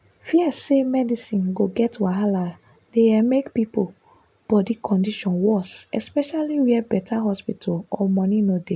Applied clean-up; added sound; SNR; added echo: none; none; none; none.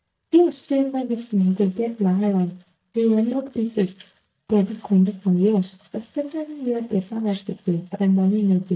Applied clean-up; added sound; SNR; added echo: neural mask model DeepFilterNet 3.